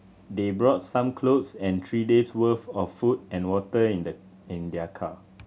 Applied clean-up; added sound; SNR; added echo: none; none; none; none.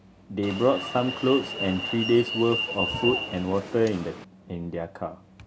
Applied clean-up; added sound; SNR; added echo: none; Alarm; 6 dB; none.